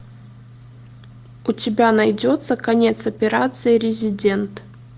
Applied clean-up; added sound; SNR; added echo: none; none; none; none.